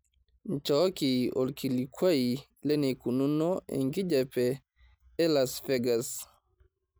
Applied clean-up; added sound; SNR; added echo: none; none; none; none.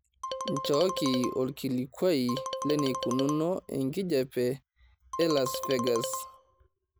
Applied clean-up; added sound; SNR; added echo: none; Marimba, xylophone; 6 dB; none.